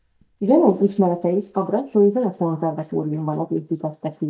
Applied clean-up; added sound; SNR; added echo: neural mask model DeepFilterNet 3.